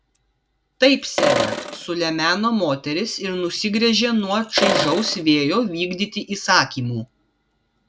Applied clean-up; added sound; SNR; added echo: none; Sink (filling or washing); 2 dB; none.